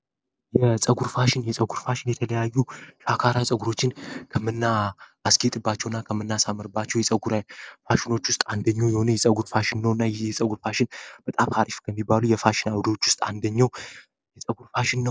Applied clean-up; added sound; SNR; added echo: none; none; none; none.